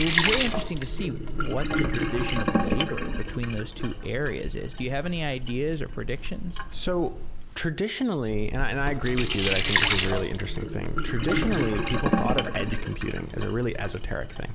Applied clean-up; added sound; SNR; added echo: none; Sink (filling or washing); -3 dB; none.